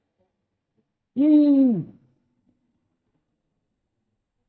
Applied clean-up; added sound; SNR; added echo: neural mask model DeepFilterNet 3.